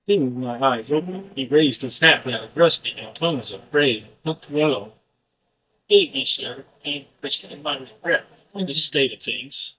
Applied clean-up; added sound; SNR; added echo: neural mask model DeepFilterNet 3.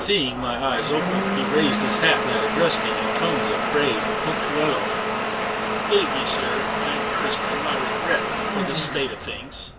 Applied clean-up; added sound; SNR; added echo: none; Domestic sounds, home sounds; -2 dB; reverberation time 0.2 s.